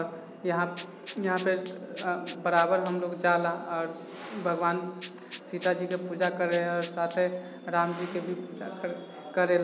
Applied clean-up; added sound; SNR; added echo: none; Rattle (instrument); 11 dB; none.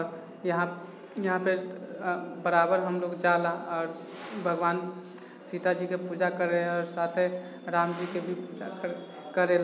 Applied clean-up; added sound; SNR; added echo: none; none; none; none.